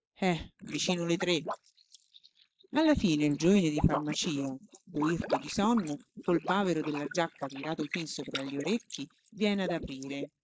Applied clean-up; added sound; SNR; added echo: neural mask model Resemble Enhance denoiser.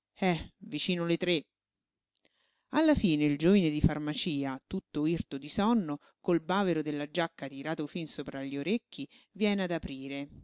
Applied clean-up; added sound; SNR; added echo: none; none; none; none.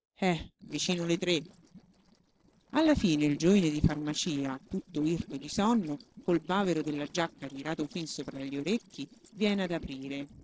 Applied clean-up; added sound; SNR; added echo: neural separator model SepFormer DNS4.